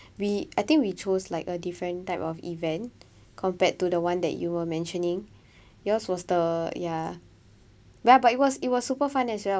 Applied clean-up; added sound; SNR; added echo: none; none; none; none.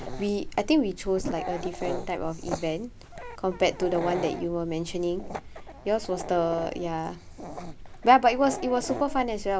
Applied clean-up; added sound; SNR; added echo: none; Dog; 9 dB; none.